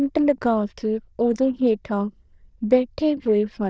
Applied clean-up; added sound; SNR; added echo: neural diffusion model UNIVERSE++.